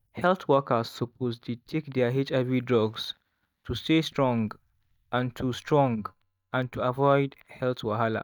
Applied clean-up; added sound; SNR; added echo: neural mask model DeepFilterNet 3.